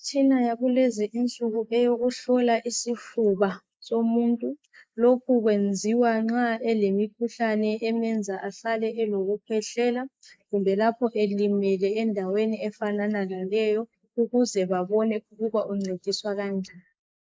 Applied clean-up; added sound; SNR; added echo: neural mask model Resemble Enhance denoiser.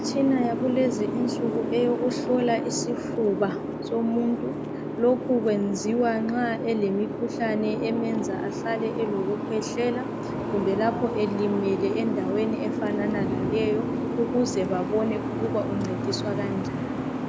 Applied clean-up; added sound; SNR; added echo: none; Boat, Water vehicle; 2 dB; none.